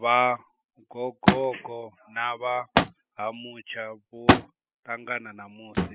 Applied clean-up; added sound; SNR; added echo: classical method spectral subtraction.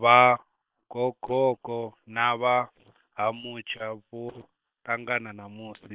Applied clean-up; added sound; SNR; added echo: neural separator model SepFormer WHAM!.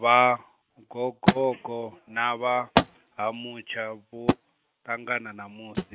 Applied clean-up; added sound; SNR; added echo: neural mask model RNNoise.